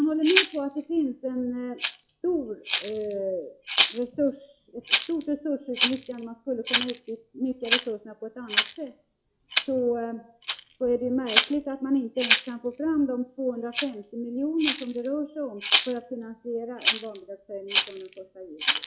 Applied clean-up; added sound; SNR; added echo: classical method log-MMSE.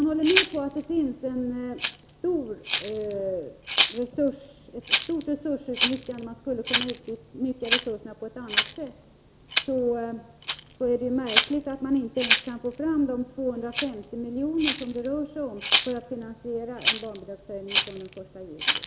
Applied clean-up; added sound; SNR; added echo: none; Rattle (instrument); 1 dB; none.